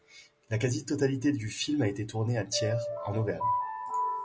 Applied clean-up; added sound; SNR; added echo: none; none; none; none.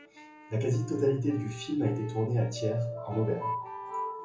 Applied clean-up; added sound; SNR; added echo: none; Wind instrument, woodwind instrument; 18 dB; reverberation time 0.6 s.